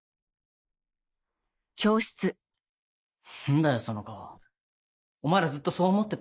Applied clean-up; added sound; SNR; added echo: neural mask model Resemble Enhance denoiser.